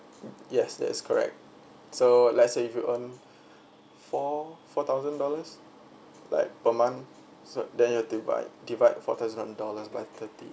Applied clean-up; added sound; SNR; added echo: none; none; none; none.